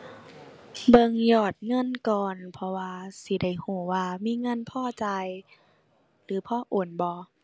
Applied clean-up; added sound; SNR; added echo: none; none; none; none.